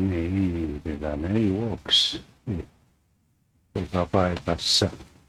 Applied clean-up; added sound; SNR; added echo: neural mask model RNNoise.